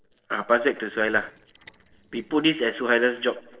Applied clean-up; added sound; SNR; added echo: neural separator model SepFormer DNS4.